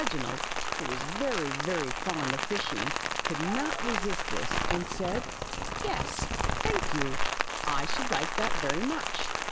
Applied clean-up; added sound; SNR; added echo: none; Rain; -4 dB; none.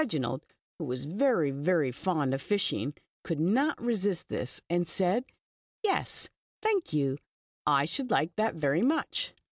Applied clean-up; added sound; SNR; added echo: none; none; none; none.